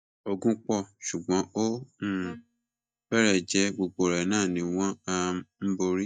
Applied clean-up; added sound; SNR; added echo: neural mask model DeepFilterNet 3.